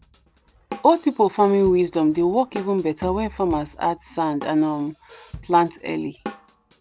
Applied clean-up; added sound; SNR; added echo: none; Drum kit; 18 dB; none.